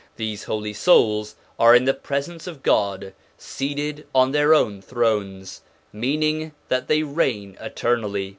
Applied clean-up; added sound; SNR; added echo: none; none; none; none.